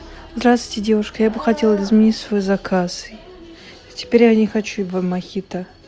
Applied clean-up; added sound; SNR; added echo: none; none; none; none.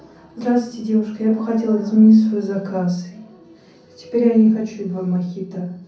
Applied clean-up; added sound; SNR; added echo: none; none; none; reverberation time 0.6 s.